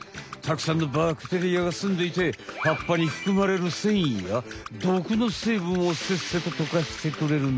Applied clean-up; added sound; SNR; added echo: none; none; none; none.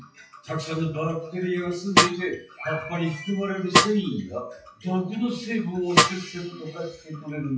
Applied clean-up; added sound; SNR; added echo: classical method WPE with log-MMSE.